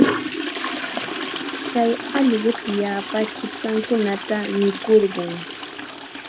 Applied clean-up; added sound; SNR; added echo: none; Toilet flush; 4 dB; none.